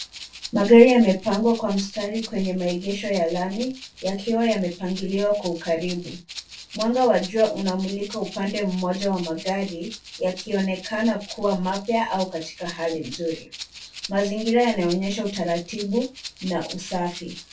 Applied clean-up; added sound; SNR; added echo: none; Rattle (instrument); 16 dB; reverberation time 0.2 s.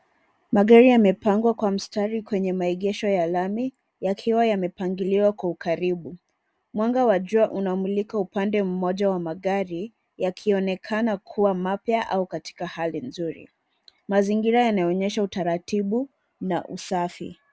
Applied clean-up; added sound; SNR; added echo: none; none; none; none.